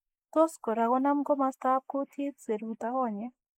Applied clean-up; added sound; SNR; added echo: neural mask model Resemble Enhance denoiser.